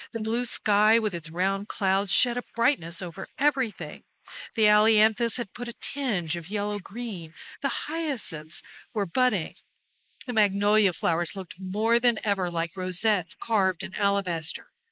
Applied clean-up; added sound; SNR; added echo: neural mask model Resemble Enhance denoiser.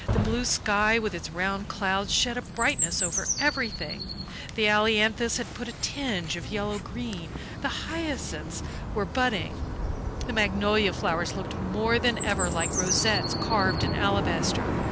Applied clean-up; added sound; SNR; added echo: none; Chirp, tweet; 3 dB; none.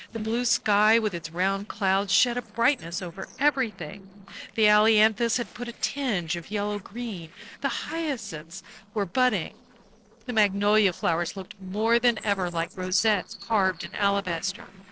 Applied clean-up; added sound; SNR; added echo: neural separator model SepFormer DNS4.